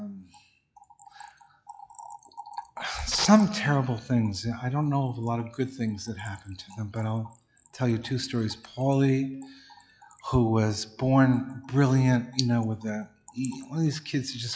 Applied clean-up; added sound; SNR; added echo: classical method log-MMSE.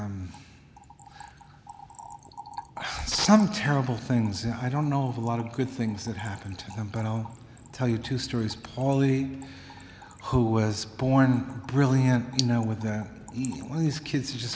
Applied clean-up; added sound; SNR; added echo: none; Trickle, dribble / Splash, splatter; 19 dB; none.